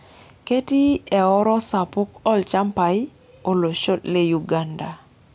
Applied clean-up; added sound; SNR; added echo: none; none; none; none.